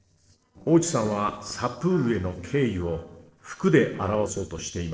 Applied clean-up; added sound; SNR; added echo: neural separator model SepFormer DNS4.